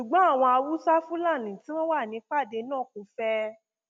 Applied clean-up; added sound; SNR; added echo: none; none; none; none.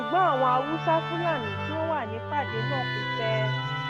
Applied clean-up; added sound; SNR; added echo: none; Musical instrument; 2 dB; none.